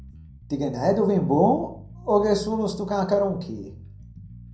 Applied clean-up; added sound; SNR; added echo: none; Bass guitar; 19 dB; reverberation time 0.6 s.